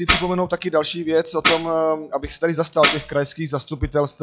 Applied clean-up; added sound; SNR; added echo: classical method log-MMSE.